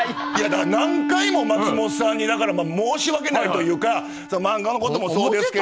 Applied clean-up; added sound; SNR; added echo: none; Bowed string instrument; 7 dB; none.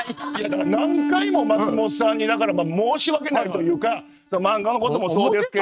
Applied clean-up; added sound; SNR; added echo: neural mask model RNNoise.